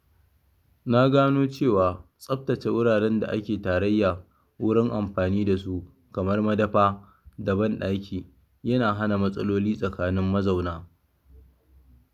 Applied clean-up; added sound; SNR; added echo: none; none; none; none.